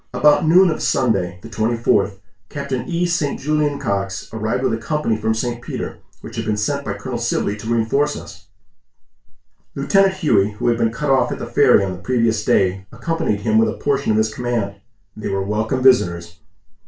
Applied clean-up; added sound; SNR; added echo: none; none; none; reverberation time 0.2 s.